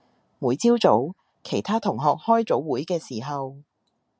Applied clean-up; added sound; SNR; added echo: none; none; none; none.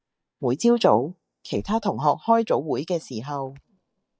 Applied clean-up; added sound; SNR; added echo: neural mask model DeepFilterNet 3.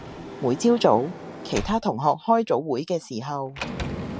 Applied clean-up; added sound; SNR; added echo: none; Sliding door; 12 dB; none.